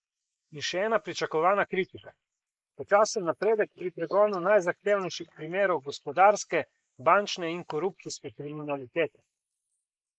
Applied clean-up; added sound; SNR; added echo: neural mask model Resemble Enhance denoiser.